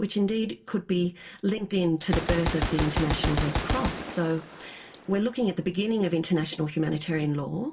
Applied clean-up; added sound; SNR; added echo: none; Gunshot, gunfire; 6 dB; reverberation time 0.2 s.